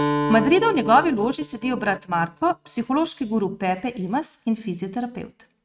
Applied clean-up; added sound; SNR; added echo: neural mask model RNNoise.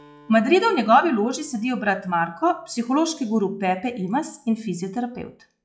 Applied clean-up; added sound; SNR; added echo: classical method log-MMSE.